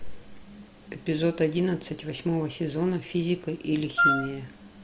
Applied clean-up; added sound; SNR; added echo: none; Wind instrument, woodwind instrument; -3 dB; none.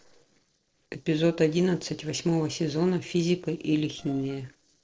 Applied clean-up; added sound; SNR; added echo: neural separator model SepFormer DNS4.